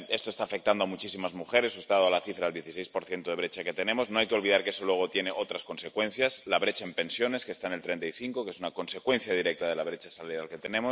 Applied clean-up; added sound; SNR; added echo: none; none; none; none.